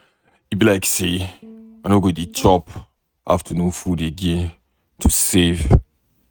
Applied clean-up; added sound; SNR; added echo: neural mask model RNNoise.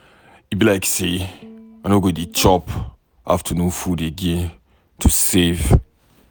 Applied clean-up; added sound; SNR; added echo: none; Electric guitar; 19 dB; none.